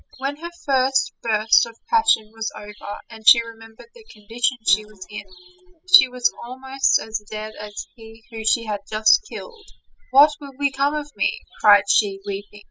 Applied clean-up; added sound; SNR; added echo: classical method spectral subtraction.